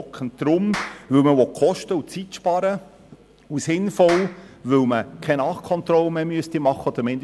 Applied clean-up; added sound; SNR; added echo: none; Clapping; 18 dB; none.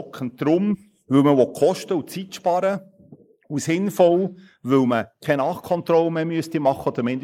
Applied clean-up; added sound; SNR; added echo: neural mask model Resemble Enhance denoiser.